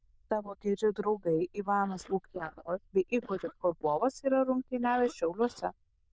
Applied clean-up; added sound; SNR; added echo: neural diffusion model UNIVERSE++.